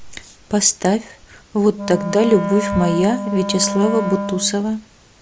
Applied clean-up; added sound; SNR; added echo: none; Wind instrument, woodwind instrument; 5 dB; none.